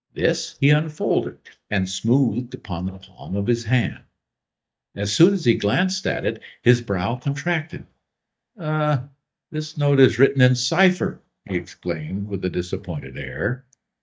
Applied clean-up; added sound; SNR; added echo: neural mask model DeepFilterNet 3.